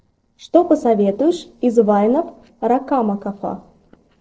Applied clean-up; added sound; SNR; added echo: neural separator model SepFormer DNS4.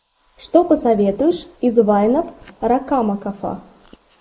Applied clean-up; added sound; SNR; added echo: neural mask model Resemble Enhance denoiser.